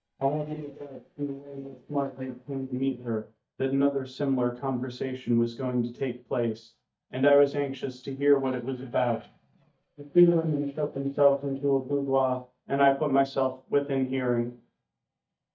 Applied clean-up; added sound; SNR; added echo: neural mask model DeepFilterNet 3.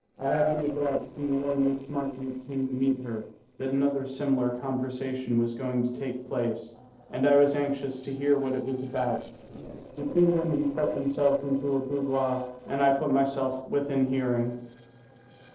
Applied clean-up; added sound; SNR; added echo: neural separator model SepFormer DNS4.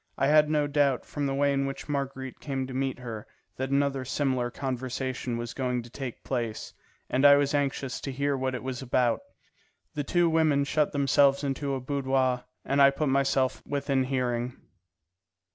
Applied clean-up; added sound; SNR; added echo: none; none; none; none.